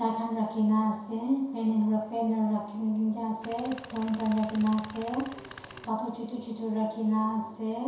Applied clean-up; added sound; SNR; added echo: none; Tools; 17 dB; reverberation time 0.7 s.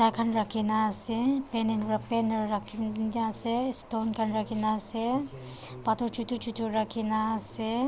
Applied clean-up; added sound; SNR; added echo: none; none; none; none.